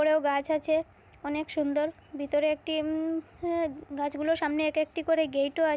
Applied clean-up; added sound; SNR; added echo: none; none; none; none.